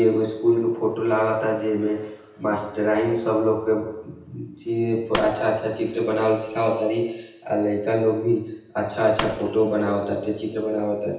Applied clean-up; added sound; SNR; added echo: none; Fireworks; 13 dB; reverberation time 0.9 s.